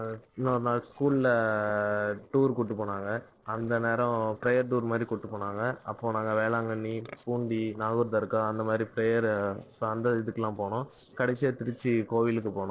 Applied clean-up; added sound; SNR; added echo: neural separator model SepFormer DNS4.